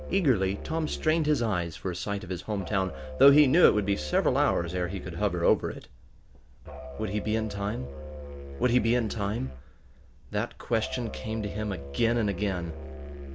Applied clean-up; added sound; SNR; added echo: none; Musical instrument; 11 dB; none.